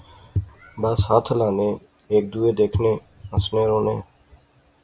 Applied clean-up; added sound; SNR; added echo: none; Walk, footsteps / Bird vocalization, bird call, bird song; 8 dB; none.